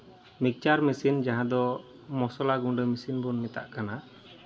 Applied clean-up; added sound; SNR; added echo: none; none; none; reverberation time 2.1 s.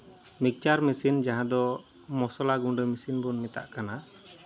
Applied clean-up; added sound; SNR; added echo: none; none; none; none.